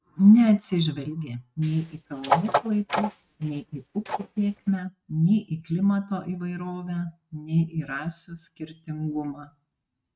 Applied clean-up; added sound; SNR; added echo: neural mask model RNNoise.